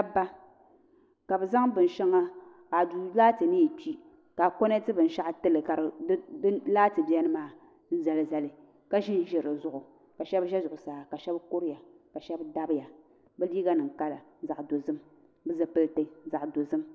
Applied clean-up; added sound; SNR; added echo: none; none; none; none.